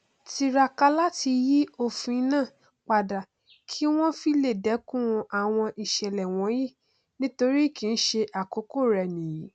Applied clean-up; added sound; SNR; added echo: none; none; none; none.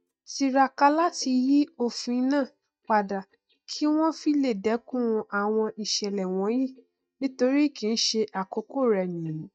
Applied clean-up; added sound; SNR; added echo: neural mask model DeepFilterNet 3.